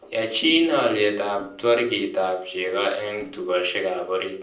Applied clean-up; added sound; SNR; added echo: neural separator model SepFormer DNS4.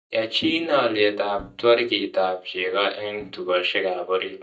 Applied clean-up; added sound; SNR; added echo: neural mask model DeepFilterNet 3.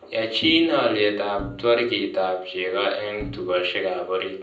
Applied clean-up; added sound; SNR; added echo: none; Bowed string instrument; 16 dB; reverberation time 0.6 s.